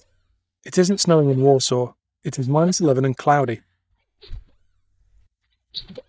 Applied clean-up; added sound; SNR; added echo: neural mask model DeepFilterNet 3.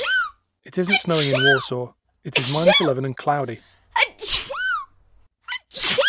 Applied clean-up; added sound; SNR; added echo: none; Sneeze; -4 dB; none.